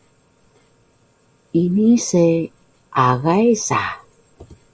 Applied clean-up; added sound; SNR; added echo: none; none; none; none.